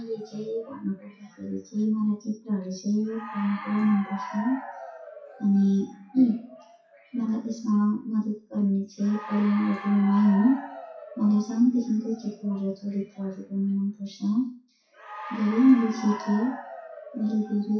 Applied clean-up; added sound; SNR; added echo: classical method WPE with log-MMSE.